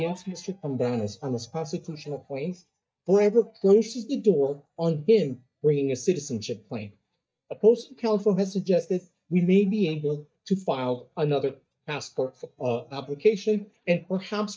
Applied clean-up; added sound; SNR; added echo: neural mask model DeepFilterNet 3.